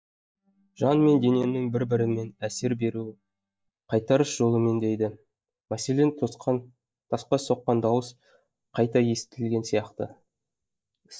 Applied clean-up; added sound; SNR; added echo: neural mask model DeepFilterNet 3.